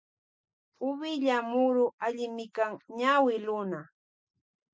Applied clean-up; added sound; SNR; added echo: none; none; none; none.